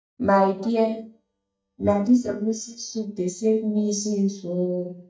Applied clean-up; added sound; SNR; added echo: neural mask model DeepFilterNet 3.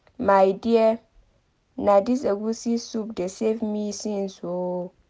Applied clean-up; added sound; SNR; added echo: none; none; none; none.